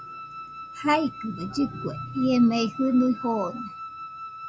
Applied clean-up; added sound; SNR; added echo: none; Wind instrument, woodwind instrument; 12 dB; none.